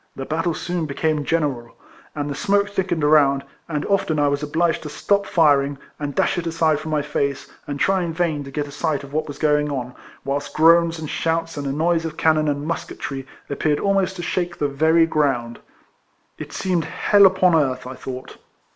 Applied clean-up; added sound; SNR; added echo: none; none; none; none.